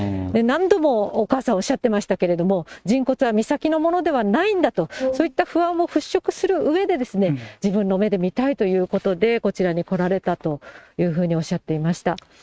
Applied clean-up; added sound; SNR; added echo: neural mask model RNNoise.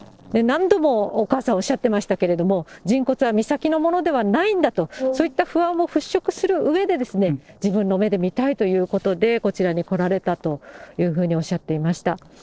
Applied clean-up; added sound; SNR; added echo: neural separator model SepFormer DNS4.